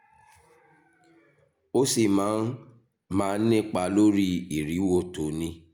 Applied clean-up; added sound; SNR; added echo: none; none; none; none.